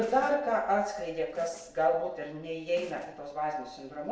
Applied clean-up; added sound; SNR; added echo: neural separator model SepFormer DNS4.